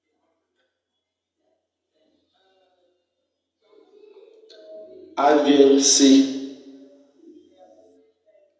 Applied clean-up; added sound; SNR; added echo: none; none; none; reverberation time 0.8 s.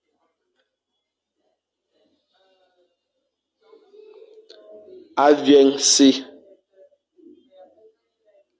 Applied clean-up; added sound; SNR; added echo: none; none; none; none.